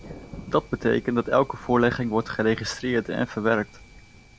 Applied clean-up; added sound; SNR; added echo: none; Thunder; 19 dB; none.